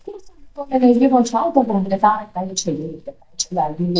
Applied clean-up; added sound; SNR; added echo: neural mask model DeepFilterNet 3.